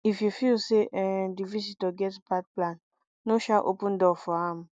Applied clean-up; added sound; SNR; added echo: none; none; none; none.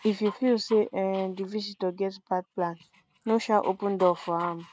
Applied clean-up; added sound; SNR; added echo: neural mask model RNNoise.